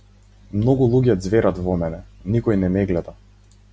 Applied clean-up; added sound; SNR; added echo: none; none; none; none.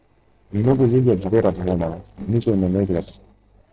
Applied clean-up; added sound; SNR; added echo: neural separator model SepFormer DNS4.